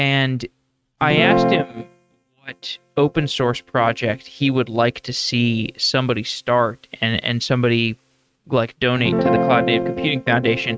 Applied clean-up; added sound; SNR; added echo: neural mask model RNNoise.